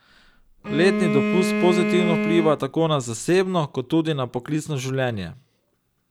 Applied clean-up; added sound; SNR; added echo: none; Bowed string instrument; 2 dB; none.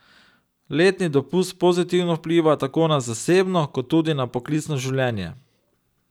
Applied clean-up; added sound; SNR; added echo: none; none; none; none.